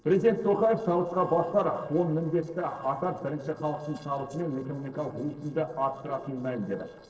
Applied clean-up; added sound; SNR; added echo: neural separator model SepFormer DNS4.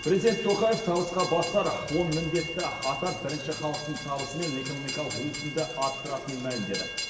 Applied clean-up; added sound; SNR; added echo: none; Train; 8 dB; reverberation time 1.1 s.